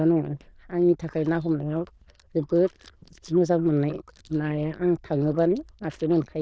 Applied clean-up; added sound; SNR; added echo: neural diffusion model UNIVERSE++.